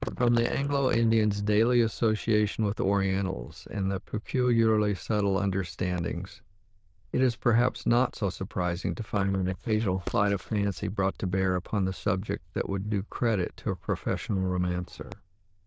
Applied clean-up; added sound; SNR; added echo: neural diffusion model UNIVERSE++.